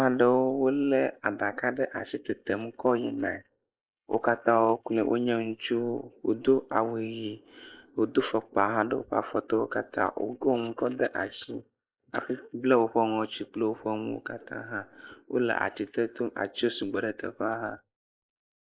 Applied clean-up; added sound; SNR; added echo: neural mask model Resemble Enhance denoiser.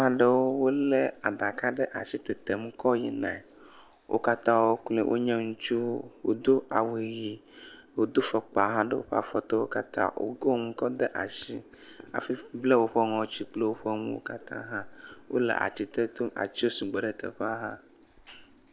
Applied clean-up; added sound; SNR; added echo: none; none; none; none.